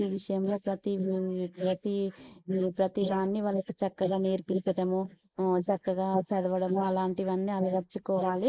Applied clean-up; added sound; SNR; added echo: neural mask model Resemble Enhance denoiser.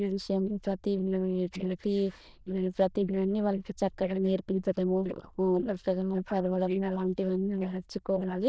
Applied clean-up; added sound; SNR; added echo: neural diffusion model UNIVERSE++.